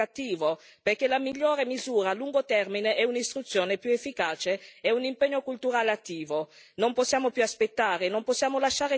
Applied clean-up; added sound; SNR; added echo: none; none; none; none.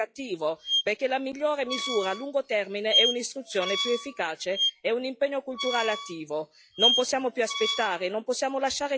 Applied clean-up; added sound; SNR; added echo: classical method log-MMSE.